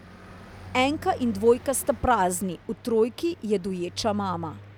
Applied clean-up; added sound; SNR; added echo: none; Car passing by; 17 dB; none.